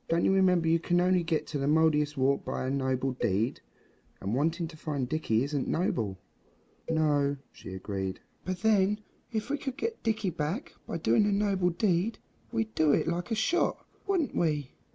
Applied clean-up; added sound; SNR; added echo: none; Cowbell; 16 dB; none.